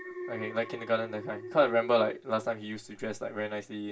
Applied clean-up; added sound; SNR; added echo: none; Alarm; 13 dB; reverberation time 0.2 s.